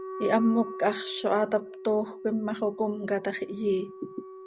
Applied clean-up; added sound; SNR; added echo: none; Wind instrument, woodwind instrument; 12 dB; none.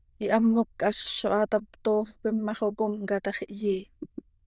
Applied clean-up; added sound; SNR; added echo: neural diffusion model UNIVERSE++.